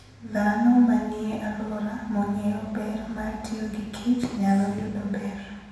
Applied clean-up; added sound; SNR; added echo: none; none; none; reverberation time 0.9 s.